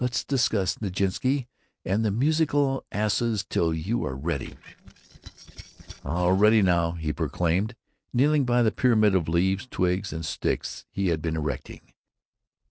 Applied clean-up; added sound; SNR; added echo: neural separator model SepFormer DNS4.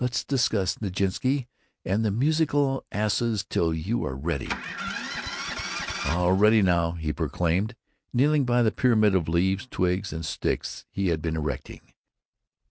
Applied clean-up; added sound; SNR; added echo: none; Engine starting; 8 dB; none.